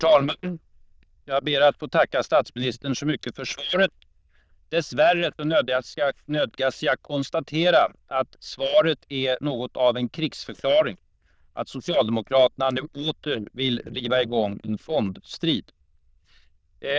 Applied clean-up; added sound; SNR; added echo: neural diffusion model UNIVERSE++.